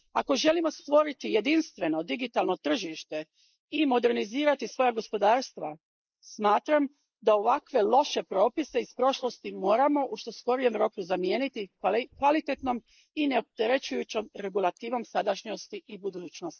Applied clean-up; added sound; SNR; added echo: neural mask model Resemble Enhance denoiser.